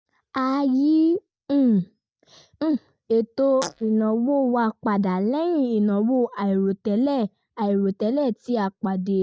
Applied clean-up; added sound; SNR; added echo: neural mask model DeepFilterNet 3.